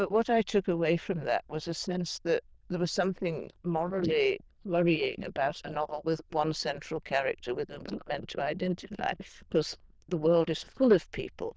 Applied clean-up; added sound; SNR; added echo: neural diffusion model UNIVERSE++.